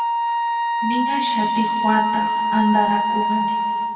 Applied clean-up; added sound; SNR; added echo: none; Wind instrument, woodwind instrument; -3 dB; reverberation time 2.2 s.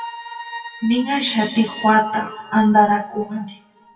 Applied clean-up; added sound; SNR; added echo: classical method WPE with log-MMSE.